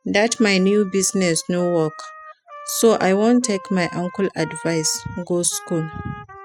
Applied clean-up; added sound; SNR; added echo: classical method spectral subtraction.